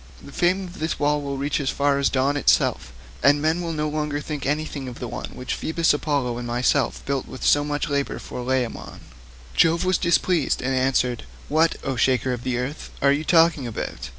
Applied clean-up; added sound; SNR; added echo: none; none; none; none.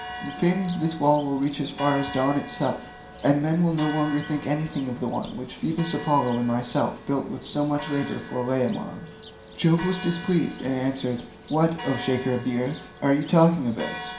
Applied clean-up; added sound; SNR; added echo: none; Church bell; 15 dB; reverberation time 0.5 s.